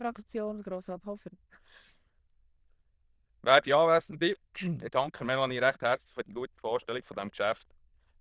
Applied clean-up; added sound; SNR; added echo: neural diffusion model UNIVERSE++.